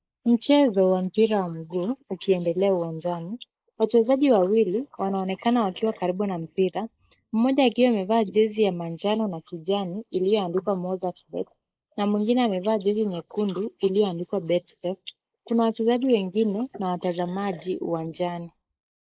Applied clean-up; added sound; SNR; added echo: neural mask model Resemble Enhance denoiser.